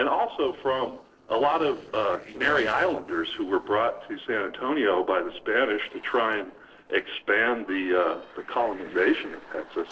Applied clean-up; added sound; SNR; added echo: neural separator model SepFormer DNS4.